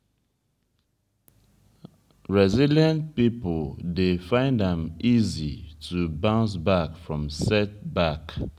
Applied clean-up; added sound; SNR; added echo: none; none; none; none.